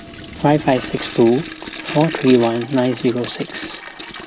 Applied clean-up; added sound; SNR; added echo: none; Toilet flush; 13 dB; none.